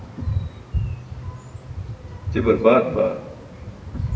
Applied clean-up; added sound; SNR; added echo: none; Dog; 5 dB; reverberation time 0.7 s.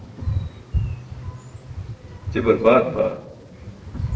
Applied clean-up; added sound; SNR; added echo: neural separator model SepFormer DNS4.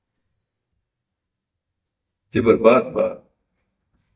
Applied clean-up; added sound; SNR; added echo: neural mask model DeepFilterNet 3.